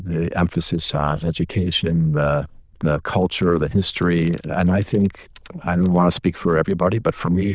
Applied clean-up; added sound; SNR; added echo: neural diffusion model UNIVERSE++.